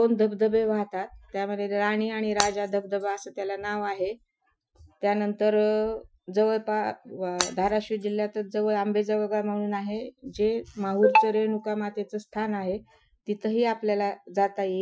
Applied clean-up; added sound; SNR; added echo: classical method Wiener filter.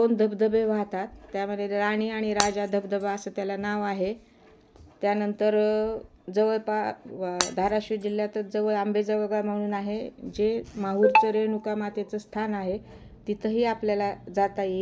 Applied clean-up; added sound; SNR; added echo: none; Shatter; 9 dB; none.